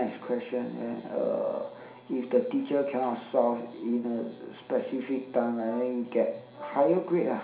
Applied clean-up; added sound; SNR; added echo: none; Brass instrument; 17 dB; reverberation time 0.5 s.